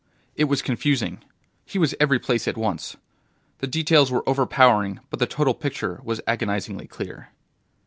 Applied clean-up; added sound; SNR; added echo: none; none; none; none.